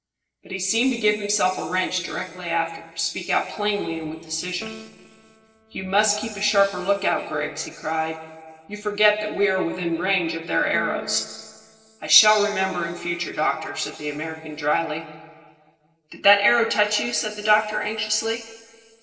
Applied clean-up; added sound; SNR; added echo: neural separator model SepFormer DNS4.